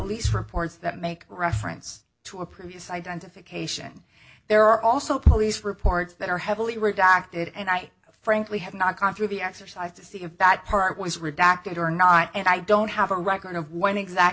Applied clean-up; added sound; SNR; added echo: none; none; none; none.